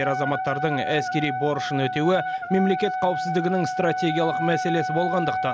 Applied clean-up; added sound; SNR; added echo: none; Wind instrument, woodwind instrument; 3 dB; none.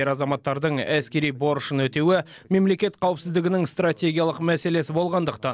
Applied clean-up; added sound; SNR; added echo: none; none; none; none.